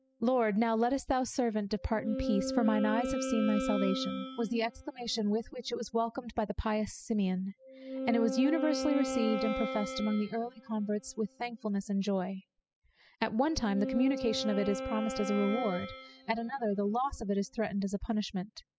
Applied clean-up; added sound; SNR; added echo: classical method spectral subtraction.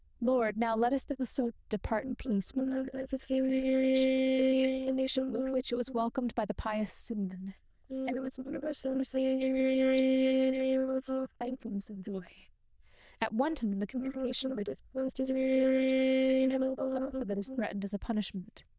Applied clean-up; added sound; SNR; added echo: neural diffusion model UNIVERSE++.